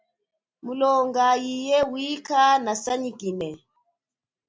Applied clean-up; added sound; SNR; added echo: none; none; none; none.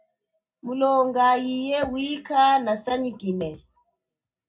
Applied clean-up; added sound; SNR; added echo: none; none; none; reverberation time 0.4 s.